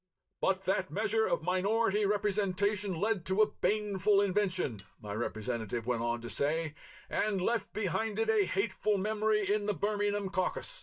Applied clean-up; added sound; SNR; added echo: neural mask model DeepFilterNet 3.